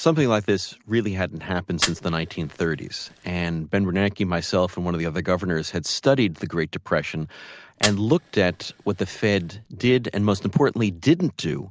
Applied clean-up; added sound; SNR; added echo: none; Fire; 15 dB; none.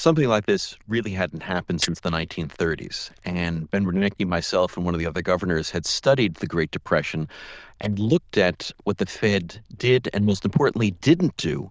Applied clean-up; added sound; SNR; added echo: neural diffusion model UNIVERSE++.